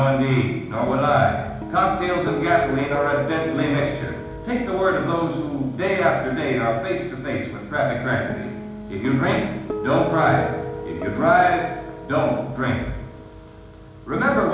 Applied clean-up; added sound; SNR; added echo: none; Guitar; 12 dB; reverberation time 1.0 s.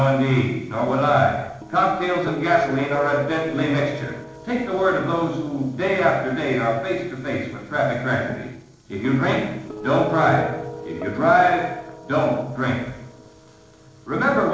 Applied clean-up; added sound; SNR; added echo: neural separator model SepFormer DNS4.